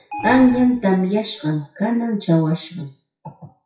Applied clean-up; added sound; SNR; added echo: classical method WPE with log-MMSE.